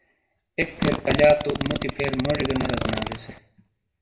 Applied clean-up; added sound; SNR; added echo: none; Fart; 2 dB; reverberation time 0.5 s.